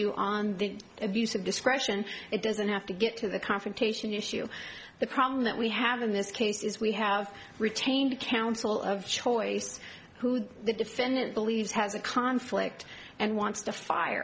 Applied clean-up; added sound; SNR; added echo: none; none; none; none.